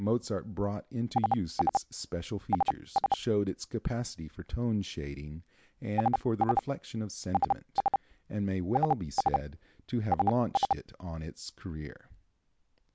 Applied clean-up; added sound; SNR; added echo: none; Telephone; -2 dB; none.